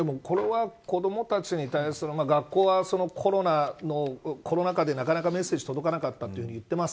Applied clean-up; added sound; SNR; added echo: none; none; none; none.